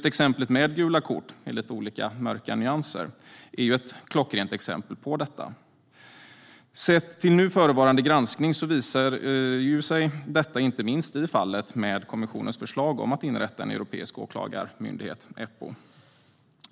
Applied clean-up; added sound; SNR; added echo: none; none; none; none.